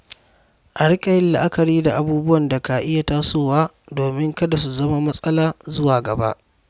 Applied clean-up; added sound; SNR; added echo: none; none; none; none.